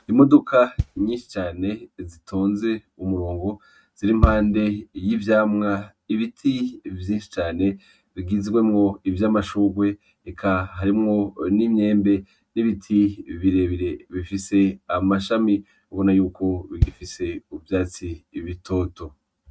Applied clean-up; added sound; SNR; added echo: neural mask model RNNoise.